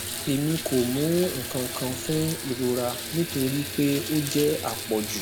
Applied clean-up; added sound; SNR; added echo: none; Bathtub (filling or washing) / Water tap, faucet; 7 dB; none.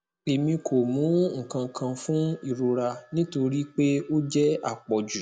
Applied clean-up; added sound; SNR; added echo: none; none; none; none.